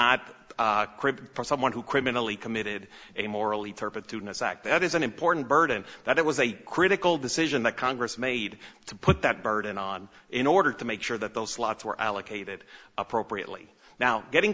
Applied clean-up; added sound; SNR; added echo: none; none; none; none.